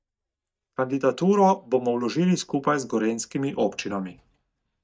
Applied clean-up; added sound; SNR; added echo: neural mask model DeepFilterNet 3.